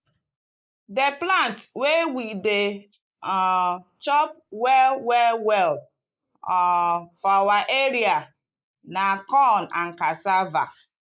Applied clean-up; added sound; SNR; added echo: neural mask model Resemble Enhance denoiser.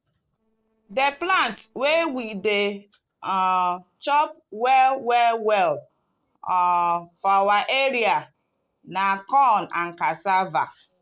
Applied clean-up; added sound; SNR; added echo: neural separator model SepFormer DNS4.